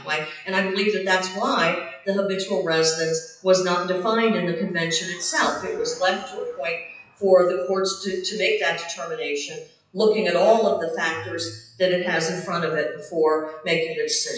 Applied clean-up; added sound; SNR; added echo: classical method WPE with log-MMSE.